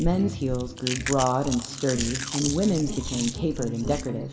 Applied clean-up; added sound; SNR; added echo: none; Chewing, mastication; 8 dB; reverberation time 2.5 s.